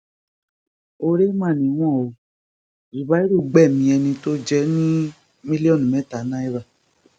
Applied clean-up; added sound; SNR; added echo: none; none; none; none.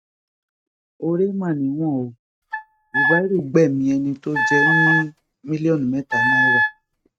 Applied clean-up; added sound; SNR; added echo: neural mask model RNNoise.